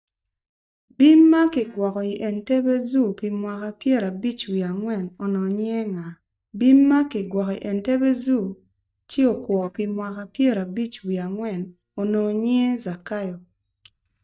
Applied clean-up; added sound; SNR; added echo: neural mask model DeepFilterNet 3.